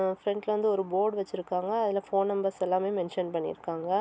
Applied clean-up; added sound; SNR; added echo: none; none; none; none.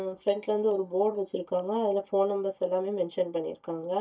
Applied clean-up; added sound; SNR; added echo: neural mask model DeepFilterNet 3.